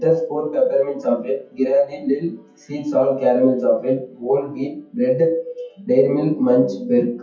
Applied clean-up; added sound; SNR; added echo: classical method WPE with log-MMSE.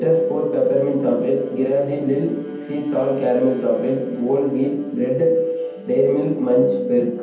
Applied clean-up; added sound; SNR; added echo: none; Bowed string instrument; 18 dB; reverberation time 0.5 s.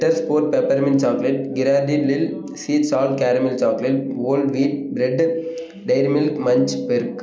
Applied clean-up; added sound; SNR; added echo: none; none; none; none.